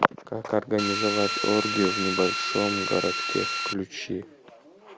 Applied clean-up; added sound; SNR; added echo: none; Drill; 1 dB; none.